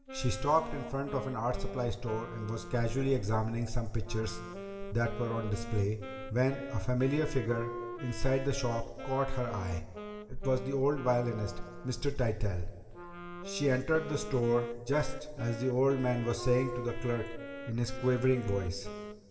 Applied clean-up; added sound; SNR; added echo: none; Wind instrument, woodwind instrument; 12 dB; reverberation time 1.6 s.